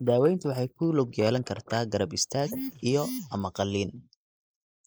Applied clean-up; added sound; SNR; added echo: neural mask model Resemble Enhance denoiser.